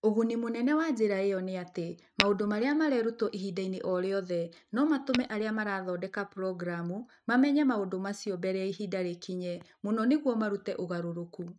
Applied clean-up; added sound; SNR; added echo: neural mask model RNNoise.